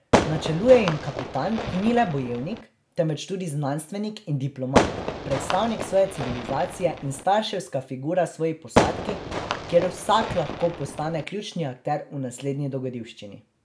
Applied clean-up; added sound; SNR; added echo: none; Fireworks; 2 dB; none.